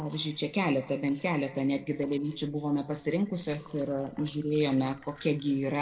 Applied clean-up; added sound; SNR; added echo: neural separator model SepFormer DNS4.